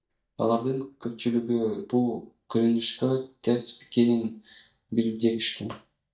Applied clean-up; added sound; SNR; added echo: neural mask model DeepFilterNet 3.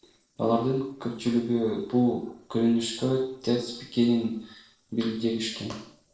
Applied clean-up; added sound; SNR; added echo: neural separator model SepFormer DNS4.